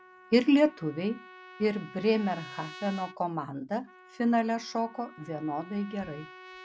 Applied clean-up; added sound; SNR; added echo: none; Trumpet; 19 dB; none.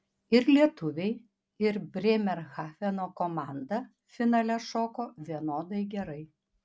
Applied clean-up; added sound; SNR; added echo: none; none; none; none.